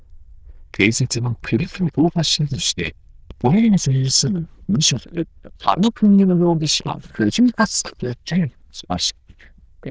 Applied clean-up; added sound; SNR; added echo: neural diffusion model UNIVERSE++.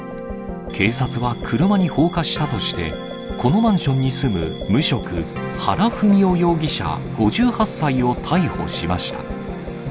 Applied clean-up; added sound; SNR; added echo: none; none; none; none.